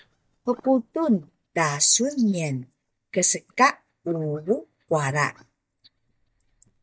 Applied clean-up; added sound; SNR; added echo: neural mask model DeepFilterNet 3.